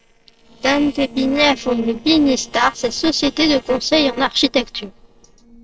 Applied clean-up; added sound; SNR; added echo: neural separator model SepFormer DNS4.